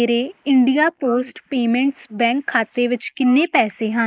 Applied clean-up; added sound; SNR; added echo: neural mask model Resemble Enhance denoiser.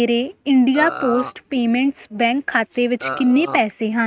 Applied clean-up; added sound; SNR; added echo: neural mask model RNNoise.